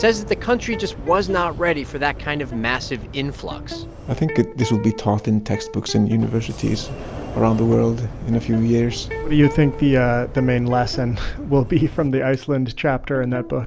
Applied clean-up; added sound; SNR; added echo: none; Electric guitar + Sliding door; 12 dB; none.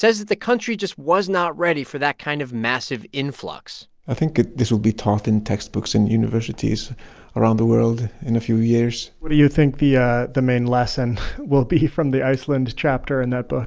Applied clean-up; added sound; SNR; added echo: none; none; none; none.